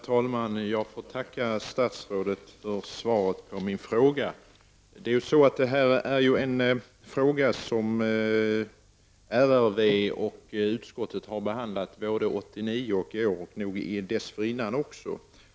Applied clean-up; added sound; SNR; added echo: none; none; none; none.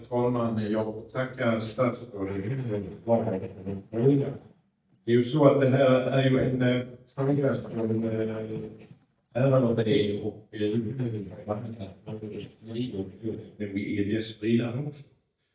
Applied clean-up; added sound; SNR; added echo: neural mask model DeepFilterNet 3.